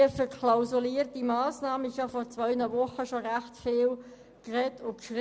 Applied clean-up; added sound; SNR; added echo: none; none; none; none.